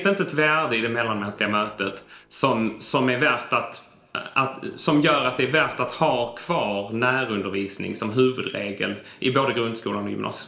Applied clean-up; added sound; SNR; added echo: neural separator model SepFormer DNS4.